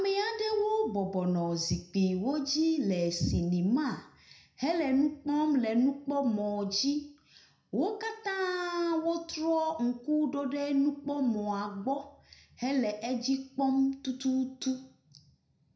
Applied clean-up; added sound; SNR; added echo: none; none; none; reverberation time 0.4 s.